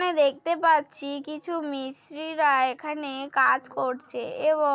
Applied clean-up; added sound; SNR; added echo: none; none; none; none.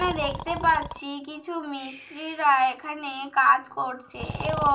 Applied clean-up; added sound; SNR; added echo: none; Breathing; 12 dB; reverberation time 0.2 s.